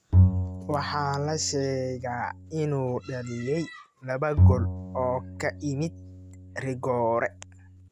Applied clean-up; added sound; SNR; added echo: none; Bowed string instrument; -2 dB; none.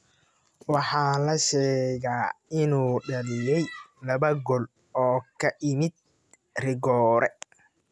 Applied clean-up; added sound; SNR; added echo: none; none; none; none.